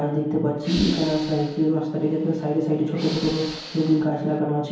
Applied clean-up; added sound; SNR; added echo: none; Hiss / Breathing; 14 dB; reverberation time 2.2 s.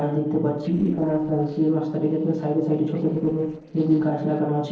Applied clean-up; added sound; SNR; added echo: neural separator model SepFormer DNS4.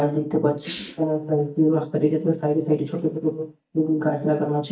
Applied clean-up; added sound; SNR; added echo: neural mask model DeepFilterNet 3.